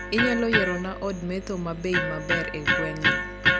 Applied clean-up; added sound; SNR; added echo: none; Electric guitar; -2 dB; none.